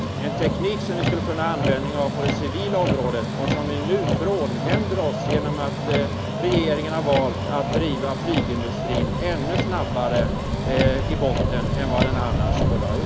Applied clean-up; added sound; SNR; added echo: none; Motor vehicle (road); -3 dB; none.